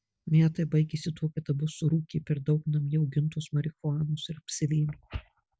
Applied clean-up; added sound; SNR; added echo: none; none; none; none.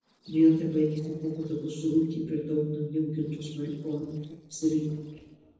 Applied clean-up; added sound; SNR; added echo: neural separator model SepFormer DNS4.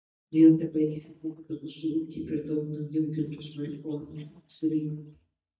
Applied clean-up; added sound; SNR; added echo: neural mask model DeepFilterNet 3.